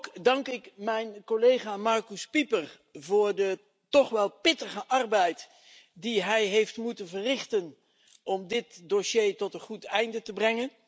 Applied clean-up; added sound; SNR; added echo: none; none; none; none.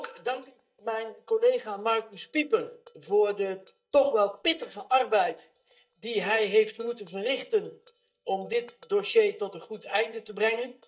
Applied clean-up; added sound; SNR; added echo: neural mask model DeepFilterNet 3.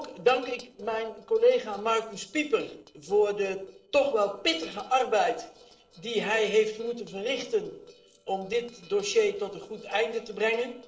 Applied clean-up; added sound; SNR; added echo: neural separator model SepFormer DNS4.